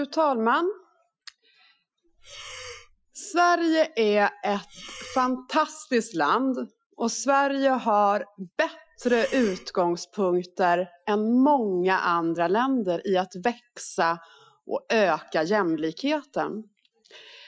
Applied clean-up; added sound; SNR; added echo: classical method Wiener filter.